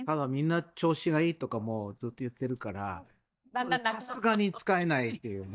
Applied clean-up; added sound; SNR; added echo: neural mask model DeepFilterNet 3.